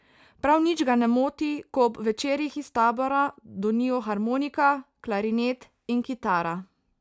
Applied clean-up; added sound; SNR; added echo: none; none; none; none.